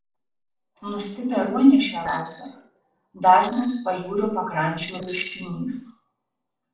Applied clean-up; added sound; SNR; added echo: neural separator model SepFormer DNS4.